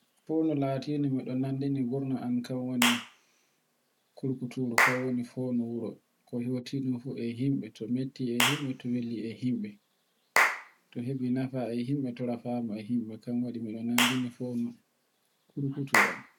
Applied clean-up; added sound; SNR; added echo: none; Clapping / Chirp, tweet; 3 dB; none.